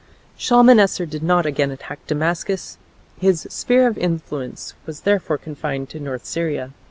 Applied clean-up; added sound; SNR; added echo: none; none; none; none.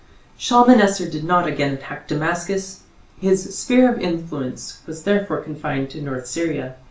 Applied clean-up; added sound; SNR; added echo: none; none; none; reverberation time 0.3 s.